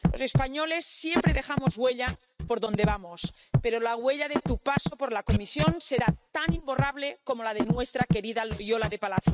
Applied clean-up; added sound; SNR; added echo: neural mask model RNNoise.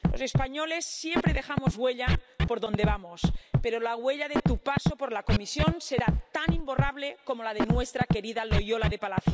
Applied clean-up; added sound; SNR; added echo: none; Scratching (performance technique); -3 dB; none.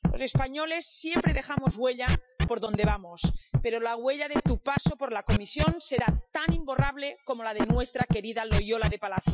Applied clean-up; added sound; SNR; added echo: classical method Wiener filter.